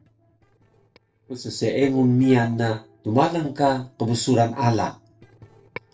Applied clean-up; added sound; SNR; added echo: neural separator model SepFormer DNS4.